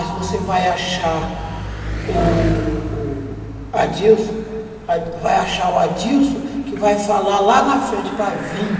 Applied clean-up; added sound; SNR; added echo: none; Bicycle; 10 dB; reverberation time 2.7 s.